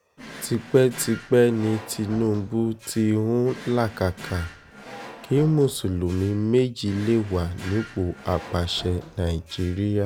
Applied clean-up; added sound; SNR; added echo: none; Drawer open or close; 18 dB; none.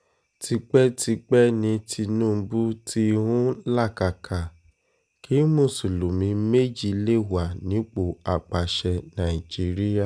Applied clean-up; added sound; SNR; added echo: none; none; none; none.